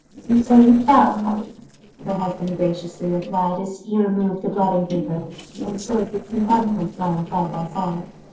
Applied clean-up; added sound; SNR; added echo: neural separator model SepFormer DNS4.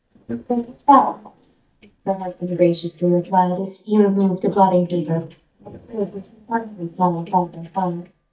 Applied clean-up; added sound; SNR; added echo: neural mask model DeepFilterNet 3.